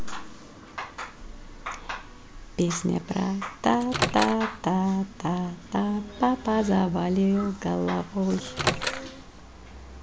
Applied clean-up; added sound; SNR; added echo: none; Microwave oven; 4 dB; none.